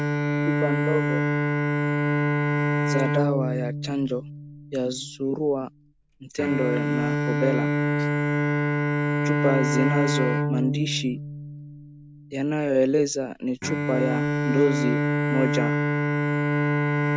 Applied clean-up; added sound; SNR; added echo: none; Bowed string instrument; -3 dB; none.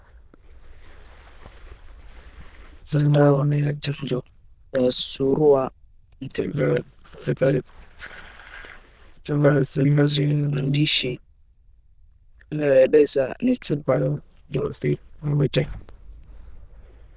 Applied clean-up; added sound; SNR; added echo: neural diffusion model UNIVERSE++.